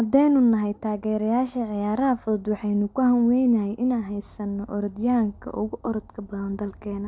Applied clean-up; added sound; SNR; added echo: none; none; none; none.